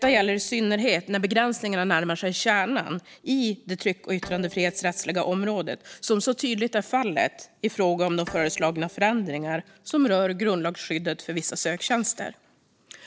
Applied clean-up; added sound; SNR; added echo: neural separator model SepFormer DNS4.